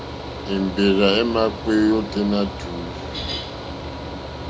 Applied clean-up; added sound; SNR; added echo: none; Mechanical fan; 8 dB; none.